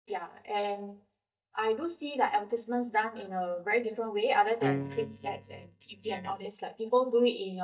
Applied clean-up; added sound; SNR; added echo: neural mask model DeepFilterNet 3.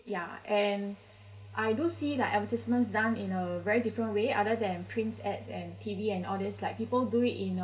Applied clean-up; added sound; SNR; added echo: none; none; none; none.